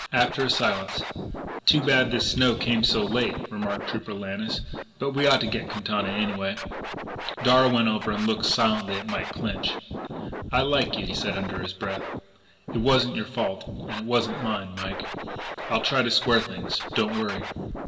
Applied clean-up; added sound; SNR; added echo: none; Scratching (performance technique); 8 dB; reverberation time 1.4 s.